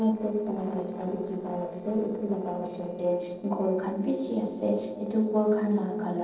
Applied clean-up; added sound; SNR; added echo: neural separator model SepFormer DNS4.